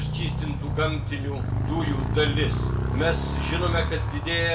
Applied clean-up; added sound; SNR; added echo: none; Motorcycle; -3 dB; reverberation time 0.2 s.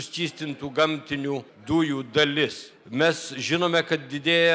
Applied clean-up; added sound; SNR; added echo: none; none; none; none.